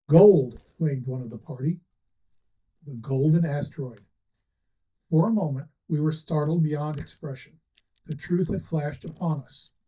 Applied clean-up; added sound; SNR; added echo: neural mask model DeepFilterNet 3.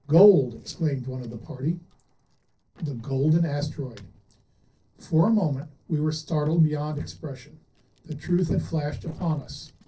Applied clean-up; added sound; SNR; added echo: neural separator model SepFormer DNS4.